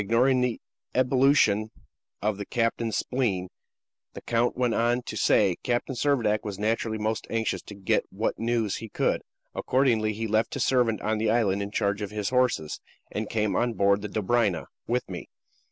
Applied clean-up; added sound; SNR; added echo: none; none; none; none.